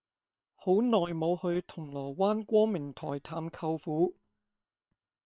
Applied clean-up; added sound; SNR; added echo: neural separator model SepFormer WHAM!.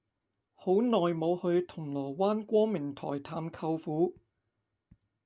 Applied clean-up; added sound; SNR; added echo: none; none; none; none.